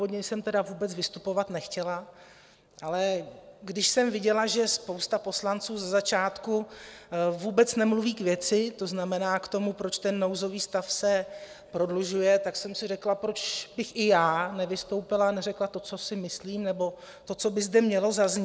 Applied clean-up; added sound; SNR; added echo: none; none; none; none.